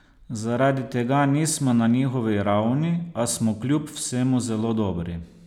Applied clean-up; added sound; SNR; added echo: none; none; none; none.